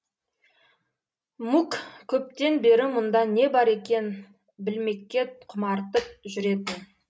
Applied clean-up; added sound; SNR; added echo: none; none; none; none.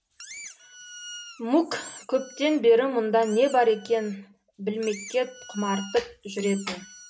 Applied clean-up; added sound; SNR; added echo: none; Squeak; 18 dB; none.